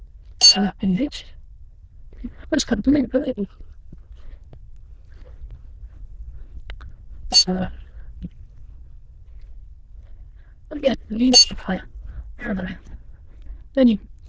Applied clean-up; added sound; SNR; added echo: neural diffusion model UNIVERSE++.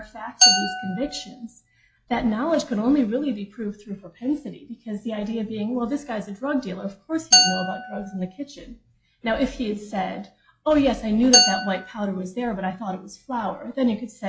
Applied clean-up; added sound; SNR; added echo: classical method log-MMSE.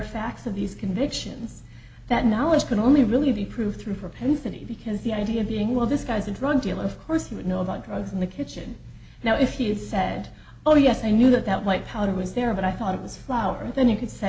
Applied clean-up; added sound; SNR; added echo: none; none; none; none.